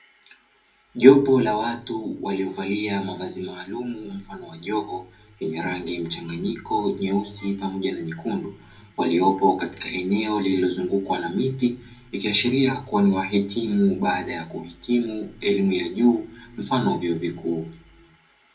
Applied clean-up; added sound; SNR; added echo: none; none; none; reverberation time 0.2 s.